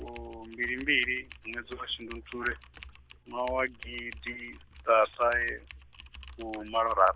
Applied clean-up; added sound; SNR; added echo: none; Typing; 16 dB; none.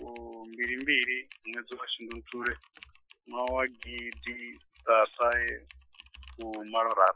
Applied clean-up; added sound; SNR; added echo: classical method Wiener filter.